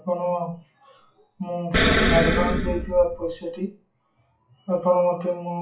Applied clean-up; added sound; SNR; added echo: classical method WPE with log-MMSE.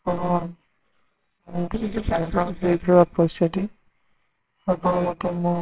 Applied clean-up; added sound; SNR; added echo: neural separator model SepFormer WHAMR!.